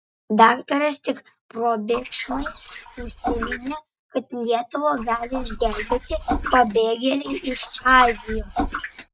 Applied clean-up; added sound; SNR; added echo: neural mask model RNNoise.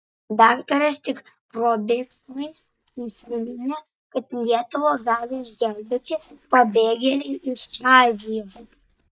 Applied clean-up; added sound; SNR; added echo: neural mask model DeepFilterNet 3.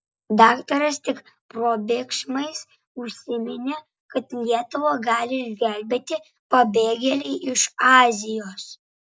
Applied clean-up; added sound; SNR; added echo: none; none; none; none.